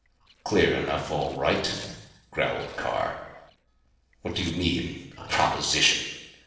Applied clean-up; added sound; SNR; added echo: neural separator model SepFormer DNS4.